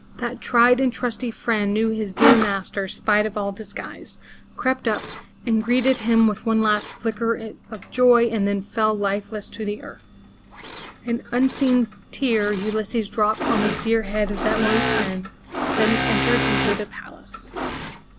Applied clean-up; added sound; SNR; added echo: none; Engine / Mechanisms; 5 dB; none.